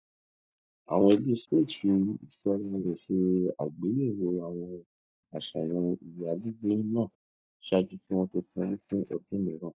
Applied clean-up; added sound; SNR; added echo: neural mask model DeepFilterNet 3.